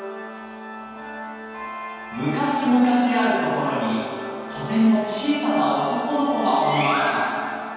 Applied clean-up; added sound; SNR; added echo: none; Organ; 15 dB; reverberation time 2.1 s.